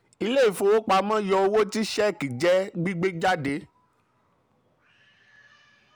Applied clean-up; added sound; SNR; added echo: none; none; none; none.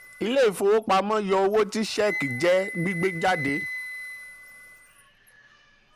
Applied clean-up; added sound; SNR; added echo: none; Wind instrument, woodwind instrument; 12 dB; none.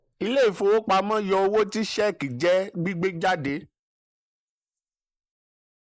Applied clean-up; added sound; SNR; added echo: neural mask model Resemble Enhance denoiser.